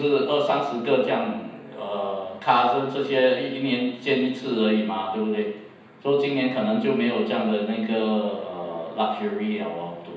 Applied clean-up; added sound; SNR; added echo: none; none; none; reverberation time 0.9 s.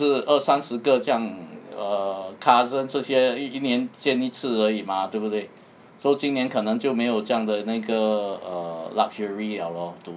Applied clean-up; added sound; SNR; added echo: none; none; none; none.